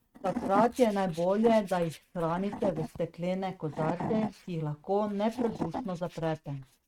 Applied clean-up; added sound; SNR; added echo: neural mask model RNNoise.